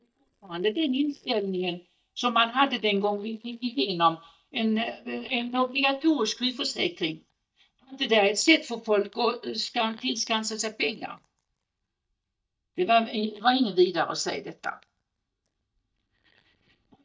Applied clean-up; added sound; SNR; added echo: neural mask model DeepFilterNet 3.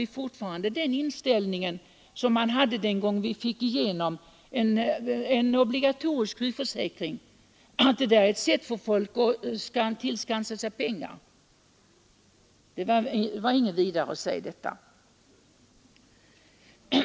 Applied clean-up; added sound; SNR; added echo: none; none; none; none.